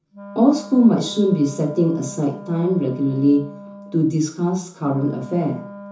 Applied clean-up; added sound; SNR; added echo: none; Wind instrument, woodwind instrument; 17 dB; reverberation time 0.9 s.